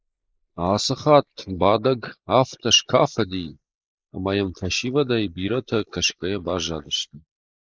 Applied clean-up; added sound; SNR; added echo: neural mask model Resemble Enhance denoiser.